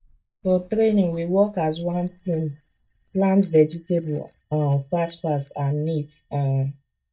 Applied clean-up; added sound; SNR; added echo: neural mask model DeepFilterNet 3.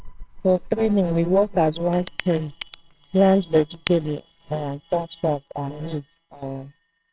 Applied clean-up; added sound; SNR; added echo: neural separator model SepFormer WHAMR!.